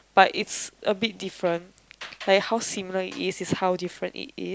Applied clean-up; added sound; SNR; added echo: none; none; none; none.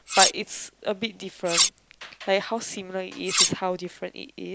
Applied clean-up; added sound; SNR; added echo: none; Cutlery, silverware; -4 dB; none.